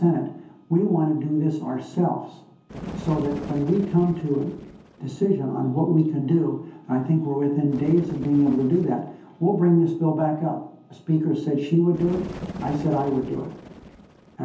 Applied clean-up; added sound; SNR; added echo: none; Bird; 17 dB; reverberation time 0.5 s.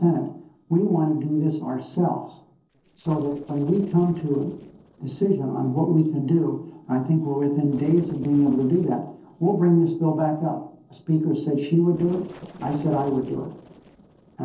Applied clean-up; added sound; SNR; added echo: neural separator model SepFormer DNS4.